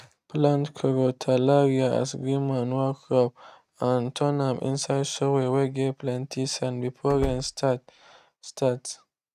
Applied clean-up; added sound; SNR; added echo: neural mask model RNNoise.